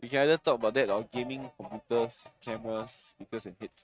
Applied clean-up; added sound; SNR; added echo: neural mask model RNNoise.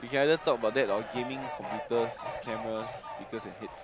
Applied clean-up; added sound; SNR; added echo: none; Fowl; 8 dB; none.